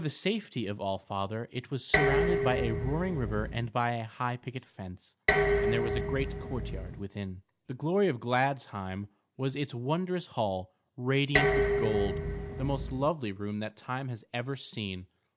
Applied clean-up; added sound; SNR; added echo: none; Dishes, pots, and pans; -1 dB; none.